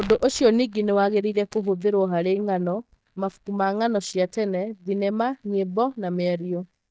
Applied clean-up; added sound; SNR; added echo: neural mask model DeepFilterNet 3.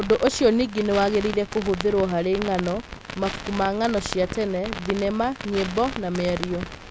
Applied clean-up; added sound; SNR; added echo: none; Crackle; 10 dB; none.